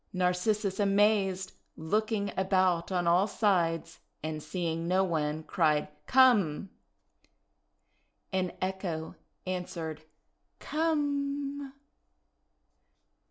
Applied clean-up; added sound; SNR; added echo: none; none; none; none.